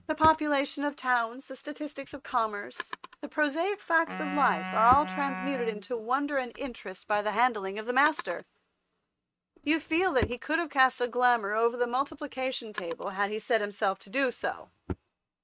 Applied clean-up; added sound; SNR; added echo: neural mask model RNNoise.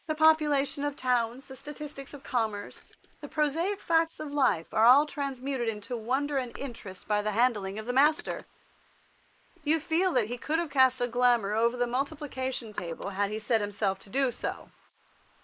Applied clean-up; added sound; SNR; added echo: neural mask model Resemble Enhance denoiser.